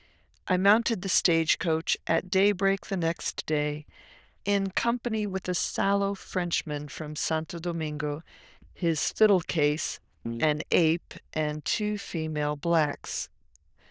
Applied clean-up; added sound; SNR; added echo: neural diffusion model UNIVERSE++.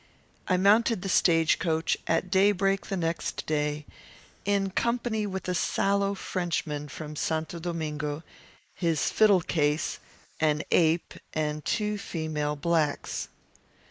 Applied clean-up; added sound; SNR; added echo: neural mask model Resemble Enhance denoiser.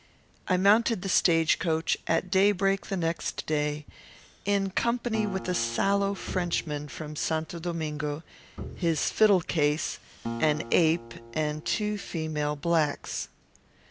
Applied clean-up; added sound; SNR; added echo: none; Acoustic guitar + Bowed string instrument; 13 dB; none.